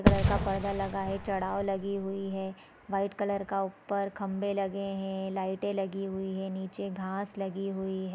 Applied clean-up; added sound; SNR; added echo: none; Fireworks; -2 dB; none.